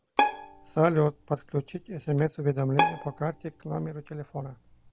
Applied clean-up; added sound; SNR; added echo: none; Bowed string instrument; 4 dB; none.